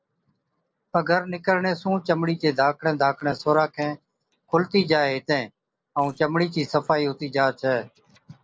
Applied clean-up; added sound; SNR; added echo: neural separator model SepFormer DNS4.